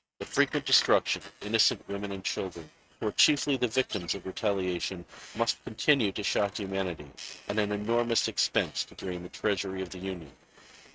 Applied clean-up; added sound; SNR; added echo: neural mask model RNNoise.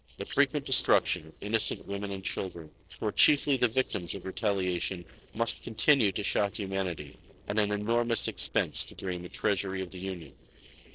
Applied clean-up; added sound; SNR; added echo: neural separator model SepFormer DNS4.